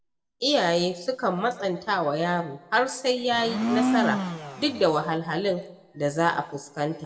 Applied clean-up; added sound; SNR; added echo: none; Domestic sounds, home sounds; 2 dB; reverberation time 0.7 s.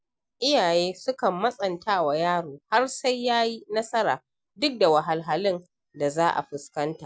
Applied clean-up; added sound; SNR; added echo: none; none; none; none.